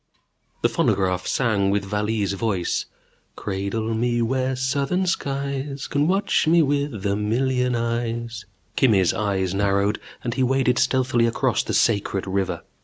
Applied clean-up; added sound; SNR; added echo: none; none; none; none.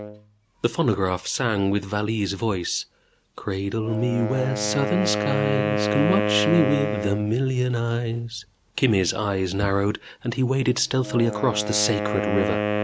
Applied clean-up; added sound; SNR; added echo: none; Wind instrument, woodwind instrument; 5 dB; none.